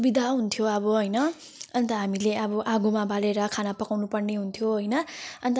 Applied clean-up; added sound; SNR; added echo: none; none; none; none.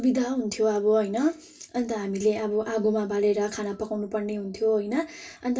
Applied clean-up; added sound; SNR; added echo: none; none; none; reverberation time 0.2 s.